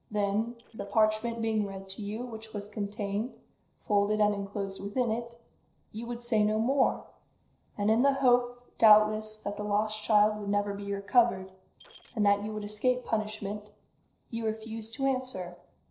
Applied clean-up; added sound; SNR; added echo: neural separator model SepFormer DNS4.